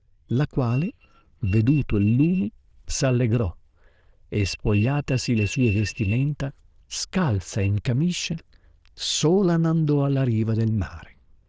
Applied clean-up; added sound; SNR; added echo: neural diffusion model UNIVERSE++.